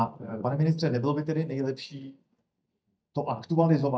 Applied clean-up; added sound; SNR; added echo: neural mask model DeepFilterNet 3.